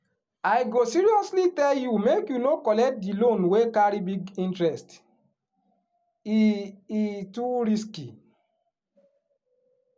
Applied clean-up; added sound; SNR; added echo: none; none; none; none.